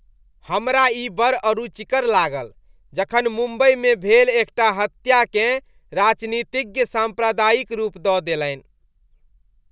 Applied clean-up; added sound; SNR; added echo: none; none; none; none.